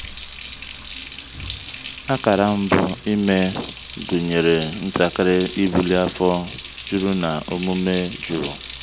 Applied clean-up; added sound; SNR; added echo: none; Water tap, faucet; 13 dB; none.